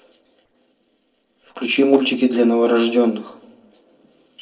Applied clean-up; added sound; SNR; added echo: neural separator model SepFormer DNS4.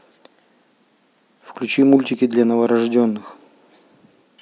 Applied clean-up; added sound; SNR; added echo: none; none; none; none.